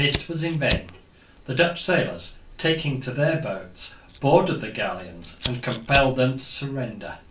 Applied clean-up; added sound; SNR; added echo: none; Fire; 13 dB; reverberation time 0.3 s.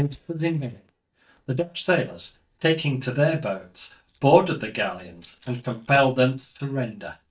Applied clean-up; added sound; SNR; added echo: neural mask model DeepFilterNet 3.